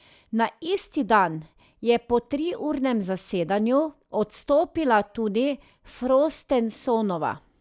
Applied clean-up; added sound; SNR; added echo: none; none; none; none.